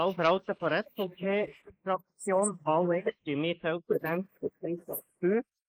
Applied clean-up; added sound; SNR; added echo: neural mask model Resemble Enhance denoiser.